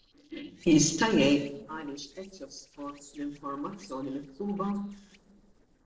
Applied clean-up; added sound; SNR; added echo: neural separator model SepFormer DNS4.